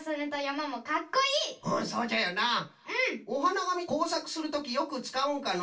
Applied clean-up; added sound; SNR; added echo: none; none; none; reverberation time 0.2 s.